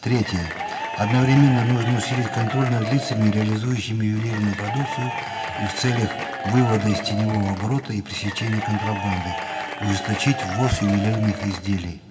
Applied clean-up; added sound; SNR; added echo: none; Applause / Crowd / Cheering; 8 dB; reverberation time 1.5 s.